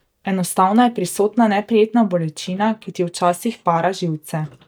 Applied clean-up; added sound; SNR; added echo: neural mask model DeepFilterNet 3.